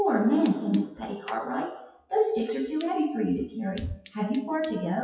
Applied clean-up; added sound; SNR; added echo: classical method WPE with log-MMSE.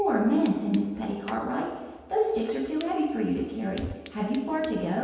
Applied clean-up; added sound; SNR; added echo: none; Fire; 15 dB; reverberation time 1.2 s.